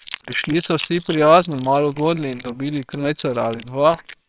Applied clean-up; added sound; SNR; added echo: neural separator model SepFormer WHAMR!.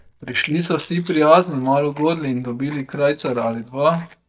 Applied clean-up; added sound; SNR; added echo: neural mask model DeepFilterNet 3.